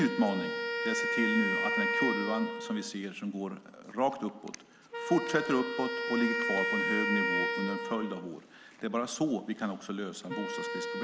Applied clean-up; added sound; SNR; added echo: none; Wind instrument, woodwind instrument; 1 dB; none.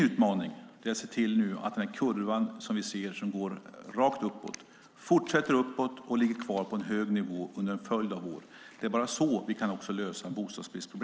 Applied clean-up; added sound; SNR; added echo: none; none; none; none.